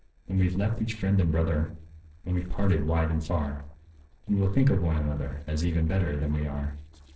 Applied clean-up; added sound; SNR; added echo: neural separator model SepFormer DNS4.